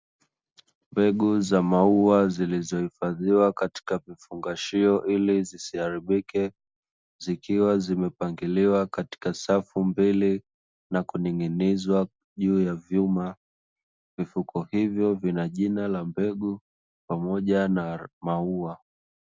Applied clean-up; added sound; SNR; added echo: none; none; none; none.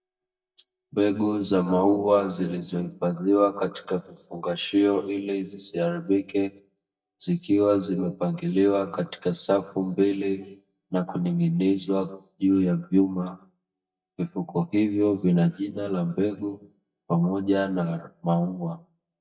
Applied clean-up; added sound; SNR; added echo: neural mask model DeepFilterNet 3.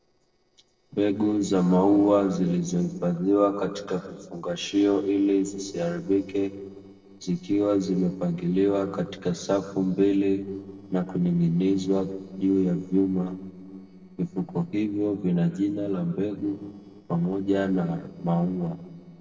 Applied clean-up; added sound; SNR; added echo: neural separator model SepFormer DNS4.